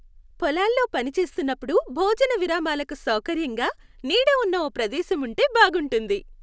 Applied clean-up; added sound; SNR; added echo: none; none; none; none.